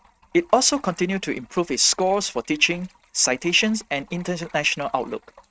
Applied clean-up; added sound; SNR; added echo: neural mask model RNNoise.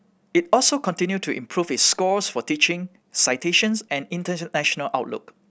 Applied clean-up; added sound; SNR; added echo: none; none; none; none.